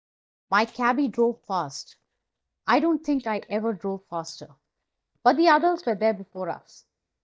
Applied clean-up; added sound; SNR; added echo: neural mask model DeepFilterNet 3.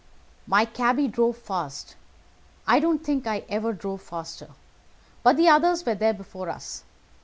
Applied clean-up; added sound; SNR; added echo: none; none; none; none.